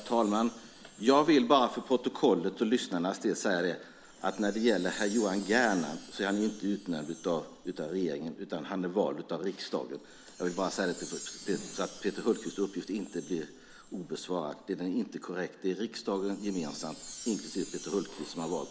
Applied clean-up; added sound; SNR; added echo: none; Chime; 18 dB; none.